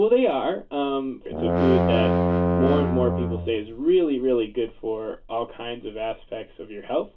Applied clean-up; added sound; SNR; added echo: none; Brass instrument; -1 dB; reverberation time 0.2 s.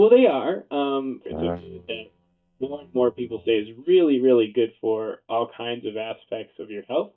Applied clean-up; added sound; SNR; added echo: neural mask model DeepFilterNet 3.